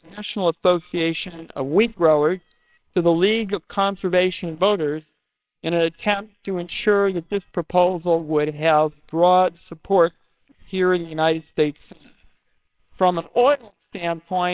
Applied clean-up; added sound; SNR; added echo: neural separator model SepFormer WHAMR!.